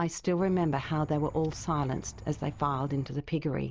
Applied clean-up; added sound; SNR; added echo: none; Insect; 16 dB; none.